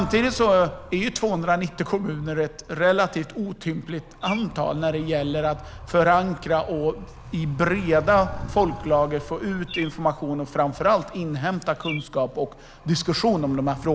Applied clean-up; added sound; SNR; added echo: none; Bird + Animal; 15 dB; none.